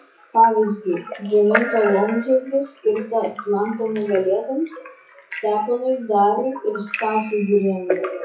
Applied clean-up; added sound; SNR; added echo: classical method WPE with log-MMSE.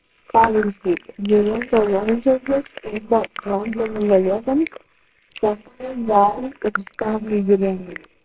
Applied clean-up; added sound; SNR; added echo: neural separator model SepFormer WHAMR!.